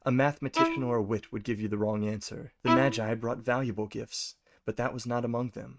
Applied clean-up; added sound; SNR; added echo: neural mask model RNNoise.